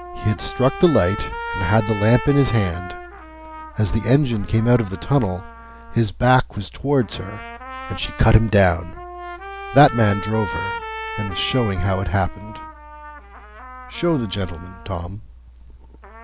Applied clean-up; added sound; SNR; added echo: none; Trumpet; 13 dB; none.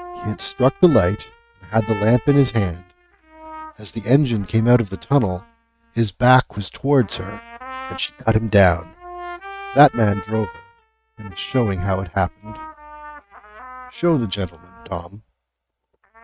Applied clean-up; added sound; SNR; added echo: neural mask model RNNoise.